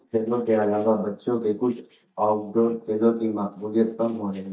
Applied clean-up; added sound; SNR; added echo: neural mask model DeepFilterNet 3.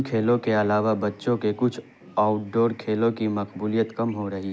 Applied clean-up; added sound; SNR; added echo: none; none; none; none.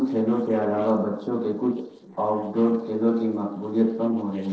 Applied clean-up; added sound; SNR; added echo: neural separator model SepFormer DNS4.